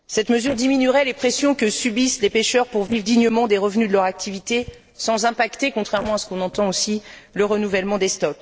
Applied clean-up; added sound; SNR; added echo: neural separator model SepFormer DNS4.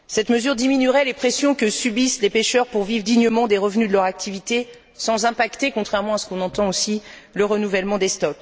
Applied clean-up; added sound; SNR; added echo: none; none; none; none.